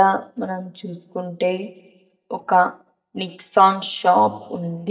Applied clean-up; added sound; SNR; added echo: neural mask model DeepFilterNet 3.